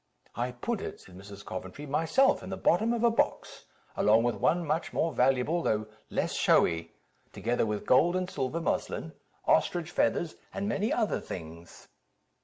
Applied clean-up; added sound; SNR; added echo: none; none; none; none.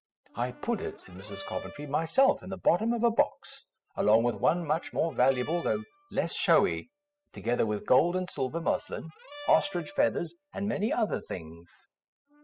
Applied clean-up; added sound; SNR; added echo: classical method spectral subtraction.